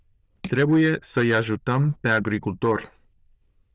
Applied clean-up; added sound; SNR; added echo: neural diffusion model UNIVERSE++.